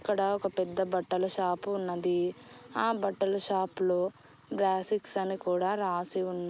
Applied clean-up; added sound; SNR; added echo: none; none; none; none.